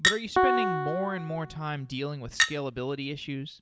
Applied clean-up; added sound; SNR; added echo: none; Piano + Chink, clink; -3 dB; none.